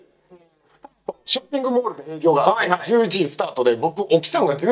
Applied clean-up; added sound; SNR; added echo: neural mask model DeepFilterNet 3.